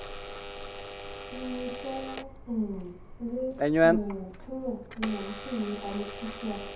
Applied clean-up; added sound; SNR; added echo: none; Alarm / Door; -3 dB; reverberation time 0.6 s.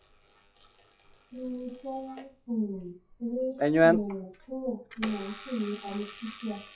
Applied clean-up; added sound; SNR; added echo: classical method WPE with log-MMSE.